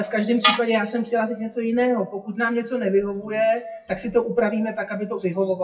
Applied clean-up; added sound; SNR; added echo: classical method WPE with log-MMSE.